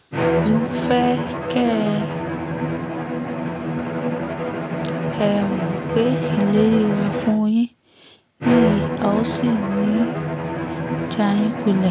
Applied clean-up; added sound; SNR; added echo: none; Bowed string instrument; 2 dB; none.